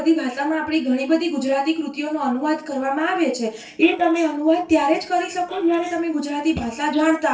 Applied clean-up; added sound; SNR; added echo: neural separator model SepFormer DNS4.